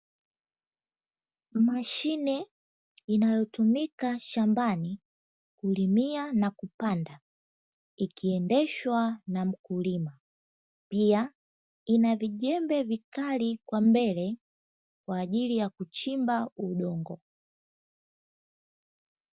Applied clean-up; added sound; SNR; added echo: none; none; none; none.